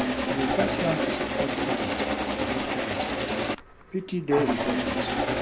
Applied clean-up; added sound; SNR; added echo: none; Engine starting; -4 dB; none.